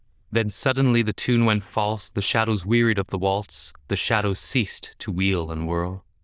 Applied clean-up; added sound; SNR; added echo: neural diffusion model UNIVERSE++.